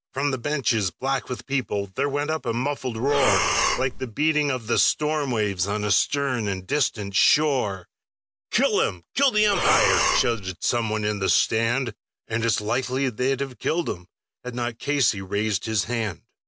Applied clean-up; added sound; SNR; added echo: none; Breathing; 0 dB; none.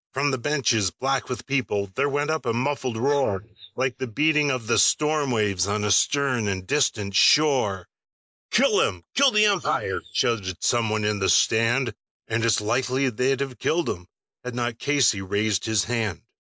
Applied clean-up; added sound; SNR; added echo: neural mask model Resemble Enhance denoiser.